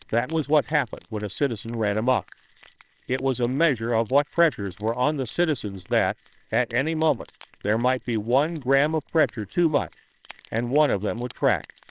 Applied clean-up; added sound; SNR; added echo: neural separator model SepFormer WHAMR!.